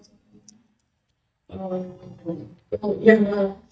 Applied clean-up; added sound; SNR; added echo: neural mask model DeepFilterNet 3.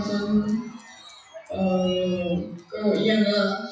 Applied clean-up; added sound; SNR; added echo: classical method WPE with log-MMSE.